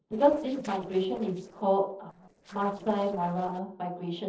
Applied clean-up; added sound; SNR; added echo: neural separator model SepFormer DNS4.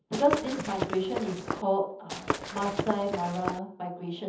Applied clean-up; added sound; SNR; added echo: none; Walk, footsteps / Run; 4 dB; reverberation time 0.7 s.